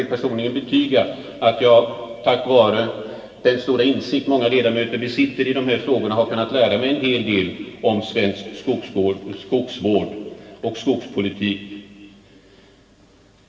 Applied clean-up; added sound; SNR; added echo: none; none; none; reverberation time 2.3 s.